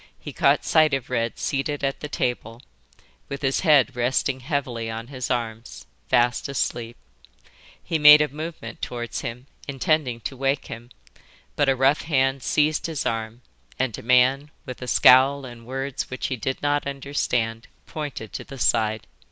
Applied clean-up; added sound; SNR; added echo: none; none; none; none.